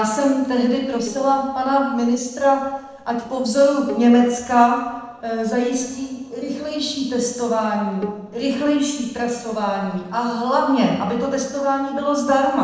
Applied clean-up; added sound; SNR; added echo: neural separator model SepFormer DNS4.